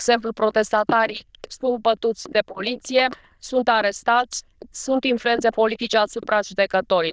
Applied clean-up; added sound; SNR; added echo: neural diffusion model UNIVERSE++.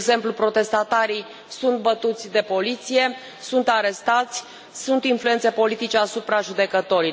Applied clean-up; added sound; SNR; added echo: none; none; none; none.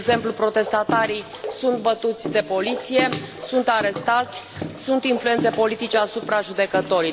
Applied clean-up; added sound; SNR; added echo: none; Bathtub (filling or washing) / Water / Splash, splatter; 10 dB; none.